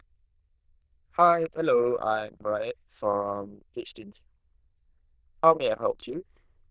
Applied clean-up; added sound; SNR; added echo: neural diffusion model UNIVERSE++.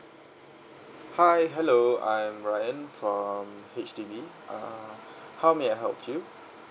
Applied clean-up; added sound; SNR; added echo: none; none; none; none.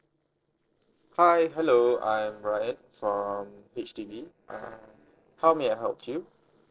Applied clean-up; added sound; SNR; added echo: neural separator model SepFormer DNS4.